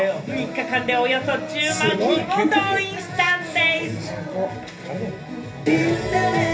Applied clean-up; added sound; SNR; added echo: none; none; none; reverberation time 0.3 s.